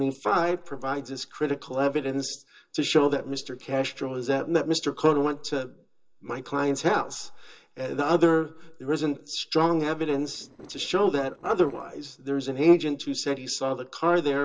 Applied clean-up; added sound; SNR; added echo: neural separator model SepFormer DNS4.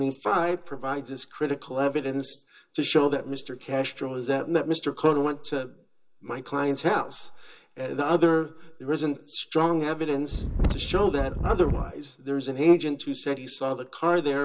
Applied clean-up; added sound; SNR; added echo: none; Wind; 0 dB; reverberation time 0.2 s.